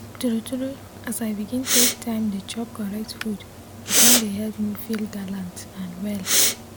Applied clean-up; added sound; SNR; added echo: none; Respiratory sounds; -3 dB; none.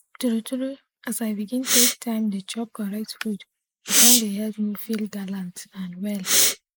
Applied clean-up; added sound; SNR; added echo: neural mask model Resemble Enhance denoiser.